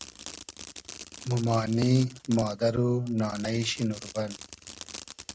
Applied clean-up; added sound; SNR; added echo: none; Fireworks; 16 dB; none.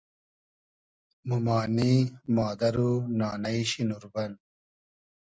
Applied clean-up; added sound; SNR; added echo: none; none; none; none.